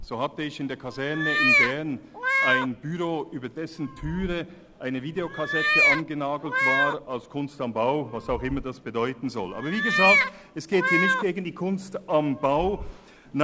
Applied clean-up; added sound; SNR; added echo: none; Meow; 0 dB; none.